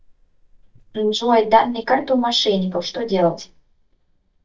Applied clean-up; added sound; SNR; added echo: neural mask model DeepFilterNet 3.